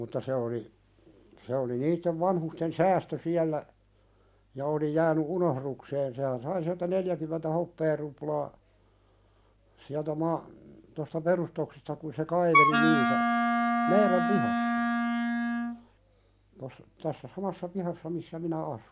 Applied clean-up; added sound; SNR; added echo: none; Wind instrument, woodwind instrument; -5 dB; none.